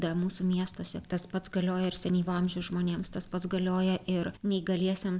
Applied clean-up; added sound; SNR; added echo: neural mask model Resemble Enhance denoiser.